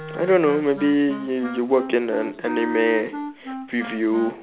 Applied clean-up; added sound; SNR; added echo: none; Wind instrument, woodwind instrument; 11 dB; none.